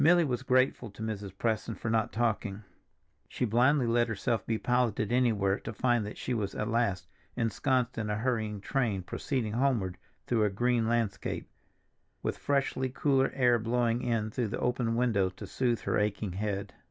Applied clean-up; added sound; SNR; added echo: none; none; none; none.